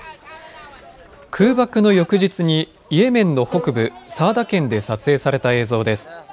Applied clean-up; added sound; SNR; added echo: none; Bowed string instrument; 14 dB; none.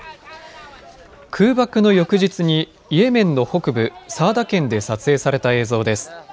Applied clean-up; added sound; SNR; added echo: none; none; none; none.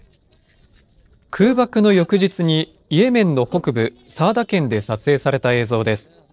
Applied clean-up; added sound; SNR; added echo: neural separator model SepFormer DNS4.